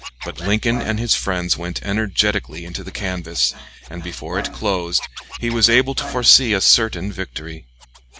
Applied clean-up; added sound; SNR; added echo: none; Scratching (performance technique); 17 dB; none.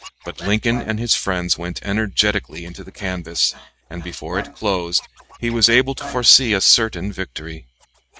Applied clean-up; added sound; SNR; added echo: neural mask model RNNoise.